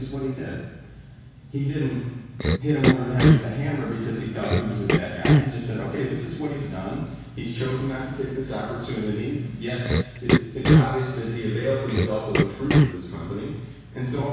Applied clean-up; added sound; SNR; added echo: none; Cough; -5 dB; reverberation time 1.1 s.